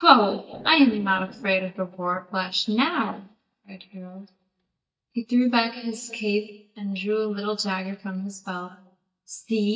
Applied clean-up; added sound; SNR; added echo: neural mask model DeepFilterNet 3.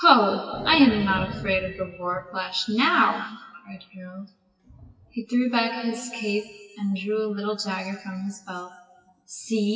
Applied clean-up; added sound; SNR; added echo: classical method WPE with log-MMSE.